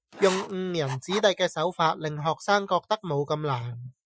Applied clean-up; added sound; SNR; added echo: classical method Wiener filter.